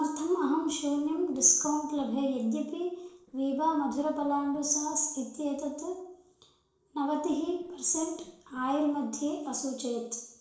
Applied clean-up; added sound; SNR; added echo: neural separator model SepFormer DNS4.